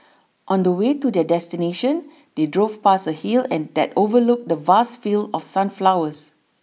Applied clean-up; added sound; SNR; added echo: none; none; none; none.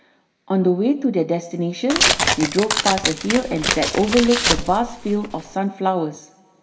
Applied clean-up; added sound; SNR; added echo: none; Tearing; 1 dB; reverberation time 2.0 s.